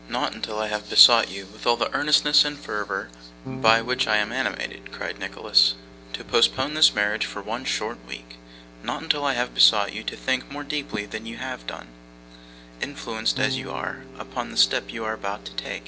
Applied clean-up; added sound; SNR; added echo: none; Electric guitar / Bass guitar; 19 dB; none.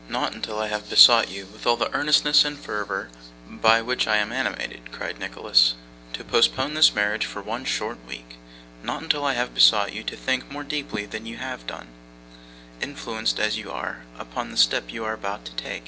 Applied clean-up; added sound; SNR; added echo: none; none; none; none.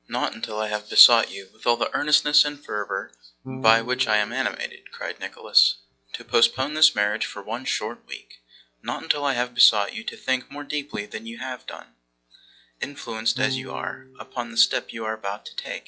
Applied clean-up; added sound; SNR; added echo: classical method log-MMSE.